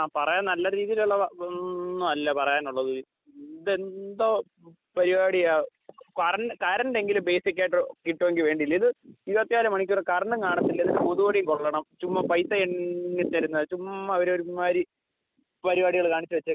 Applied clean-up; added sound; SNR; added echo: none; none; none; none.